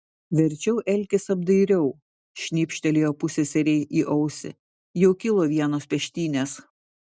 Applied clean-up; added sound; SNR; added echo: none; none; none; none.